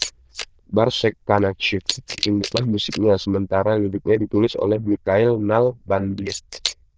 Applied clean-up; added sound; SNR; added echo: neural diffusion model UNIVERSE++.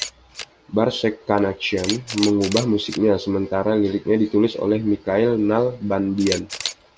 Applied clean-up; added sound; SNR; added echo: none; Camera; 14 dB; none.